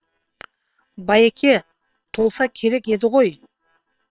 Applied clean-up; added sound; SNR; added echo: neural separator model SepFormer WHAM!.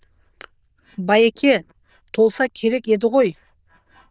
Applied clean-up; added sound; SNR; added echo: neural diffusion model UNIVERSE++.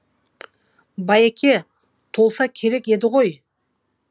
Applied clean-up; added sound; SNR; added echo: none; none; none; none.